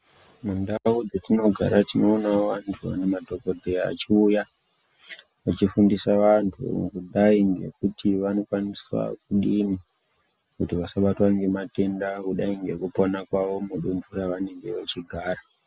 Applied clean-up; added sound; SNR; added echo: none; none; none; none.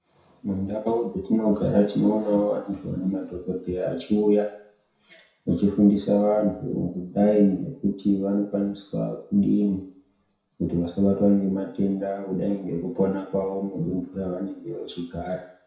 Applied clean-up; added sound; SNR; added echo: none; none; none; reverberation time 0.6 s.